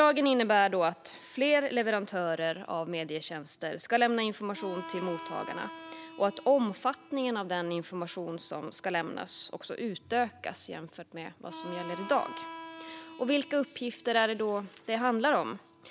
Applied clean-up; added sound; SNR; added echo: none; Harmonica; 18 dB; none.